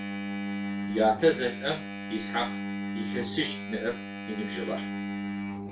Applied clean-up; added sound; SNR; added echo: none; Engine; 3 dB; reverberation time 0.2 s.